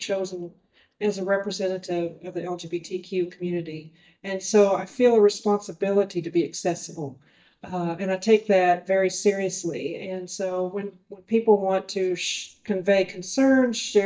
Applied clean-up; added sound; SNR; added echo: neural mask model DeepFilterNet 3.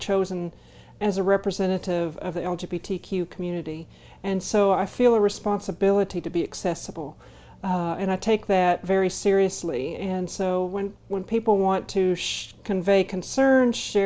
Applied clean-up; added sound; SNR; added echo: none; none; none; none.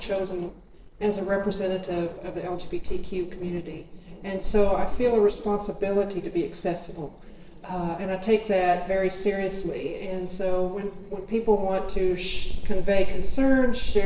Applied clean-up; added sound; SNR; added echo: neural separator model SepFormer DNS4.